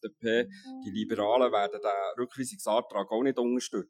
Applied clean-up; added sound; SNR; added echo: classical method Wiener filter.